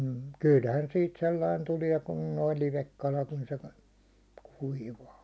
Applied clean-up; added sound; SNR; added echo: none; none; none; none.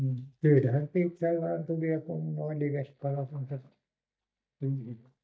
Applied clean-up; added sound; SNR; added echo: neural mask model DeepFilterNet 3.